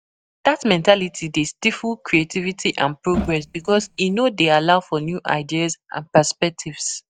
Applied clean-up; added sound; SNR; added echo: neural mask model DeepFilterNet 3.